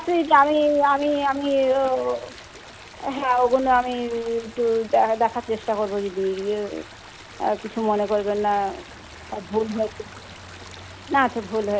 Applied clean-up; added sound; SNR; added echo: none; Stream; 19 dB; none.